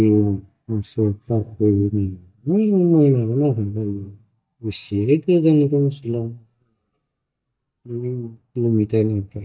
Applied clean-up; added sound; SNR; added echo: neural mask model DeepFilterNet 3.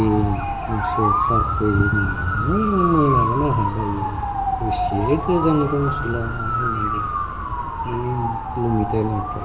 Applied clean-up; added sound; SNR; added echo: none; Motor vehicle (road) / Siren; 2 dB; reverberation time 2.9 s.